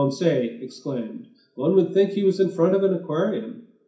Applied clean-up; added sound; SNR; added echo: none; none; none; reverberation time 0.5 s.